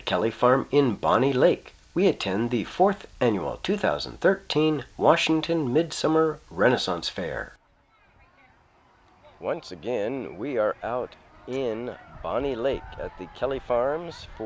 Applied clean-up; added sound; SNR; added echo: none; none; none; none.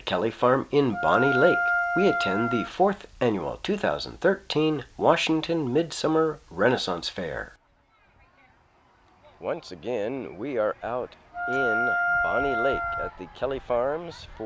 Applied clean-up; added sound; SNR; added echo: none; Wind instrument, woodwind instrument; 0 dB; none.